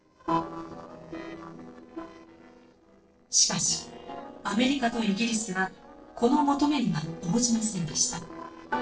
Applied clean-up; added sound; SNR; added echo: neural separator model SepFormer DNS4.